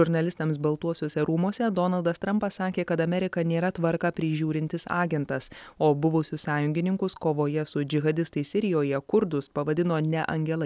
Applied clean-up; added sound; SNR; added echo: none; none; none; none.